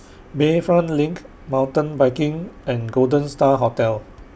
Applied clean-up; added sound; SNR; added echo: none; none; none; none.